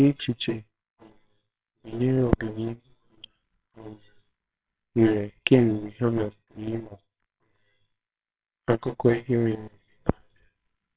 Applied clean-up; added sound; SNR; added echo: neural separator model SepFormer WHAMR!.